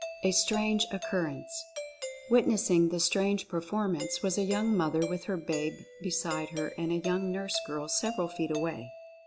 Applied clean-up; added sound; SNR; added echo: none; Doorbell; 12 dB; none.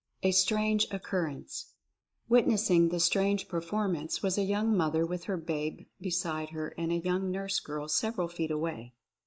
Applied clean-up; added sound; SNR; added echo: neural mask model Resemble Enhance denoiser.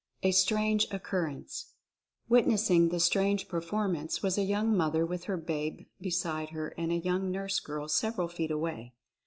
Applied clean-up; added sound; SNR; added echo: none; none; none; none.